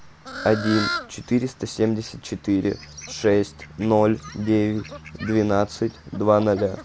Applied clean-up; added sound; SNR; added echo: none; Fowl; 14 dB; none.